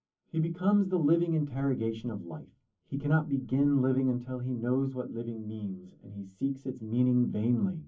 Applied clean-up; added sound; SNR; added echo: none; none; none; reverberation time 0.3 s.